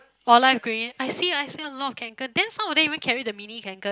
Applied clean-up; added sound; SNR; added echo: none; none; none; none.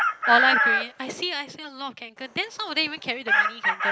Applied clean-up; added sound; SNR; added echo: none; Chicken, rooster; -4 dB; none.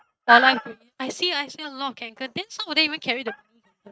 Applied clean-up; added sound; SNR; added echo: neural mask model RNNoise.